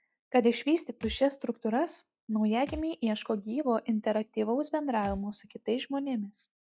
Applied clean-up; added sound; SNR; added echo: classical method log-MMSE.